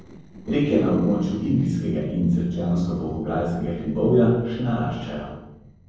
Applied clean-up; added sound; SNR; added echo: neural separator model SepFormer DNS4.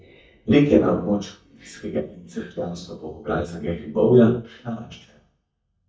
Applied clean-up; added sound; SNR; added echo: neural mask model DeepFilterNet 3.